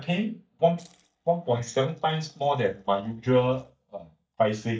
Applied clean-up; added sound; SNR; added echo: neural mask model DeepFilterNet 3.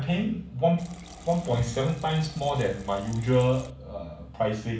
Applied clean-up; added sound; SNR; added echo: none; Liquid; 19 dB; reverberation time 0.3 s.